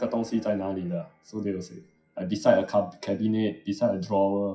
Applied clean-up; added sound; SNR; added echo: classical method WPE with log-MMSE.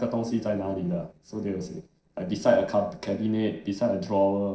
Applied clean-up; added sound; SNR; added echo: neural separator model SepFormer DNS4.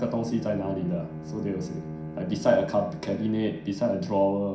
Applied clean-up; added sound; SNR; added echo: none; Bowed string instrument; 12 dB; reverberation time 0.5 s.